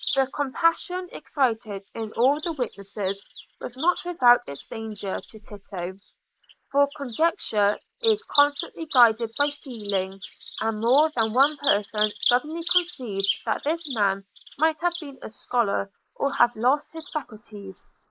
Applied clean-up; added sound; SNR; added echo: neural mask model Resemble Enhance denoiser.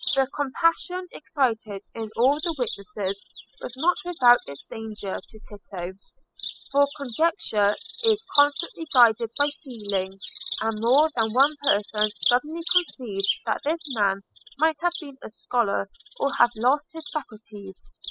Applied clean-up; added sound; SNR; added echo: classical method spectral subtraction.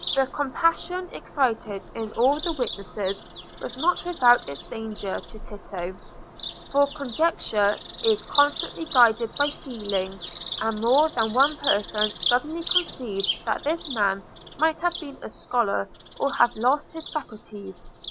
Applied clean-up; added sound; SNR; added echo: none; Bird vocalization, bird call, bird song; 9 dB; none.